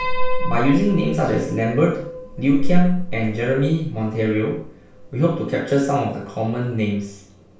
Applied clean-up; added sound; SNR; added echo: none; Piano; 2 dB; reverberation time 0.4 s.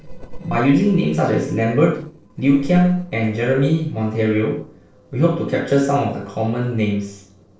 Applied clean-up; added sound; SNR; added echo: neural separator model SepFormer DNS4.